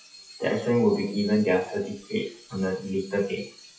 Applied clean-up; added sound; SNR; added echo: classical method WPE with log-MMSE.